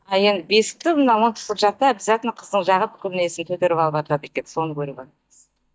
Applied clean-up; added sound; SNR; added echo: neural mask model DeepFilterNet 3.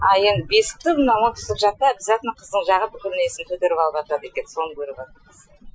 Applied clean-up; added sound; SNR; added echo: classical method Wiener filter.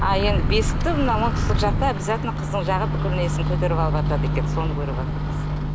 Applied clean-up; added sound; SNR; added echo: none; Microwave oven; -3 dB; none.